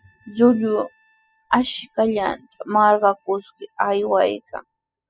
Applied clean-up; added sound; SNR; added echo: classical method spectral subtraction.